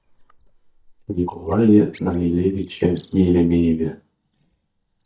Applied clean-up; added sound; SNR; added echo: neural mask model DeepFilterNet 3.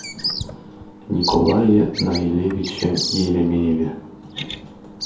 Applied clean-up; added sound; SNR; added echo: none; Bird vocalization, bird call, bird song; 10 dB; reverberation time 0.5 s.